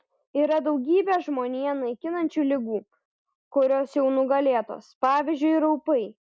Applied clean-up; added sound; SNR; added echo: none; none; none; none.